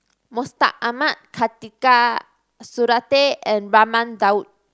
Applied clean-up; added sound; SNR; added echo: none; none; none; none.